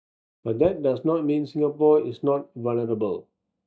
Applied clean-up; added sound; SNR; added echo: neural mask model DeepFilterNet 3.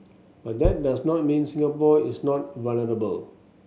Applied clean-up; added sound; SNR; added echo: none; Bass drum; 9 dB; none.